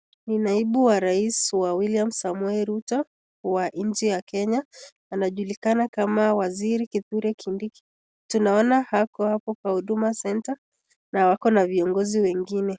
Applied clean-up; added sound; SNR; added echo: none; none; none; none.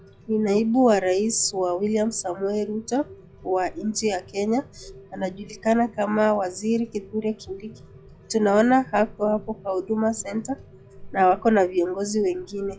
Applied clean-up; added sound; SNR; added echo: classical method log-MMSE.